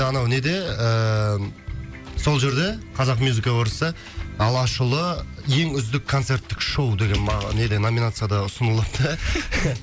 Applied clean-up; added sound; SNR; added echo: none; none; none; none.